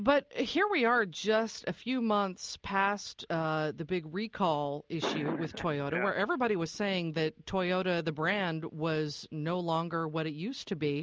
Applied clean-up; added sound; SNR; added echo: none; none; none; none.